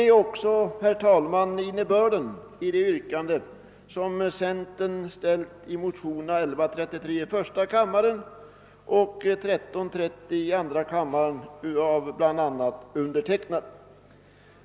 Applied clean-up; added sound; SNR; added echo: none; none; none; none.